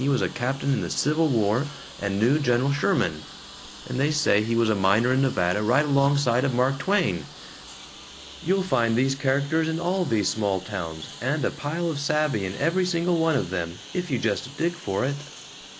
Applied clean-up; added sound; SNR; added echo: none; Engine; 18 dB; none.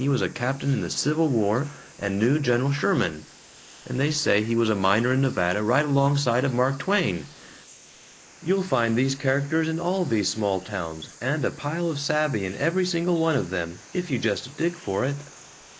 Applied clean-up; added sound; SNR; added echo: neural mask model Resemble Enhance denoiser.